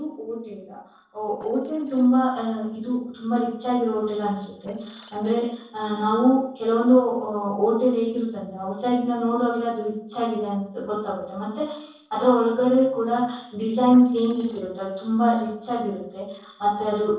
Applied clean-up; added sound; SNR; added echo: neural separator model SepFormer DNS4.